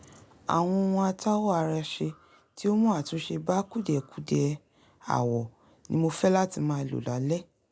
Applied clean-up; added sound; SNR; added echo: none; none; none; none.